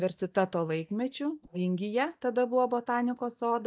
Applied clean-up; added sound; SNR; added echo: neural mask model DeepFilterNet 3.